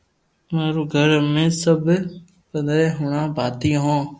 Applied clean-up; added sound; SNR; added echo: none; none; none; none.